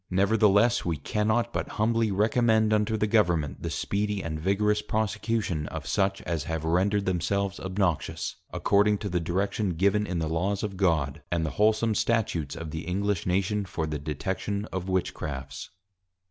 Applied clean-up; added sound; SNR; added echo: none; none; none; none.